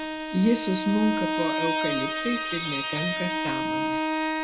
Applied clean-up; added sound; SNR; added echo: none; Bowed string instrument; 0 dB; none.